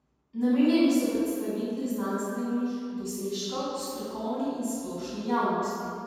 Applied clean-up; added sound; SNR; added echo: none; none; none; reverberation time 2.1 s.